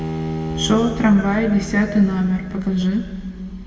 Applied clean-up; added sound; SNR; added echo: none; Bowed string instrument; 10 dB; reverberation time 1.7 s.